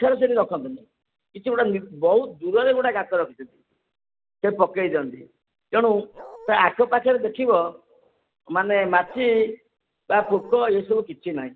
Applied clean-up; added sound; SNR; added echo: none; Bark; 19 dB; none.